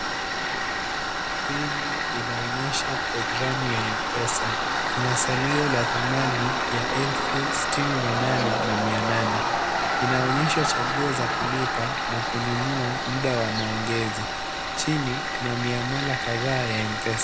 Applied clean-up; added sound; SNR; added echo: none; Tools; -3 dB; none.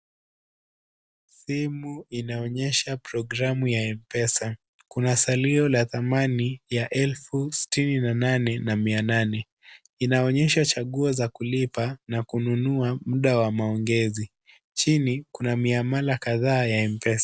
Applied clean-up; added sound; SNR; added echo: none; none; none; none.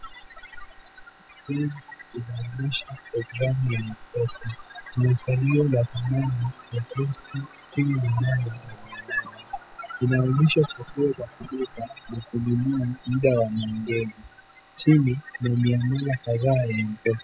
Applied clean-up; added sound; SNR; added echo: classical method spectral subtraction.